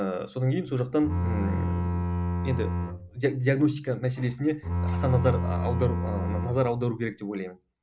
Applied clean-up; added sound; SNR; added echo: none; Bowed string instrument; 1 dB; none.